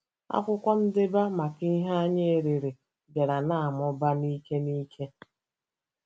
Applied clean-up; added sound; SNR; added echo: none; none; none; none.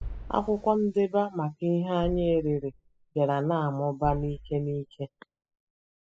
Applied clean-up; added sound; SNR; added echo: classical method spectral subtraction.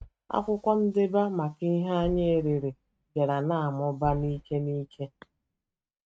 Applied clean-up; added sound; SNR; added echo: neural mask model RNNoise.